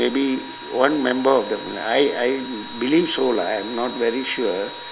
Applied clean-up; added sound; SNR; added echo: none; Engine / Drill; 13 dB; none.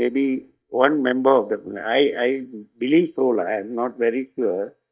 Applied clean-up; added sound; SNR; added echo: neural mask model DeepFilterNet 3.